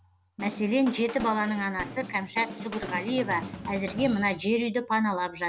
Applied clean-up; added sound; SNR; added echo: none; Drum / Drum kit; 12 dB; none.